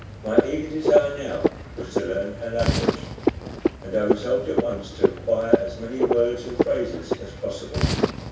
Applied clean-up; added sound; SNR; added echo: none; Frog; -1 dB; reverberation time 0.7 s.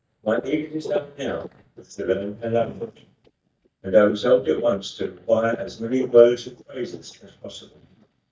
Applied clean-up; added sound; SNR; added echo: neural mask model DeepFilterNet 3.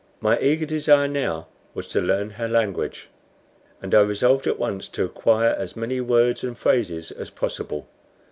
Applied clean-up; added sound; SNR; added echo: none; none; none; none.